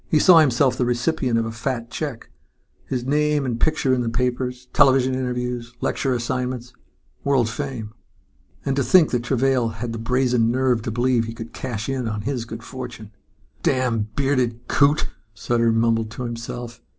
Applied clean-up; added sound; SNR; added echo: none; none; none; none.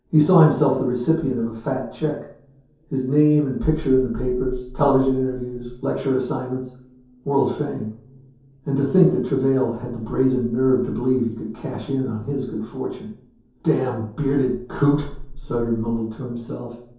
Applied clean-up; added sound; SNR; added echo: none; none; none; reverberation time 0.6 s.